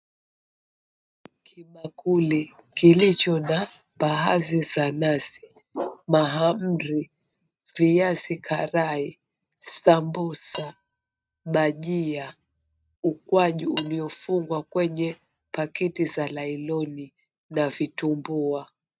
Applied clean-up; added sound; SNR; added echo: neural mask model RNNoise.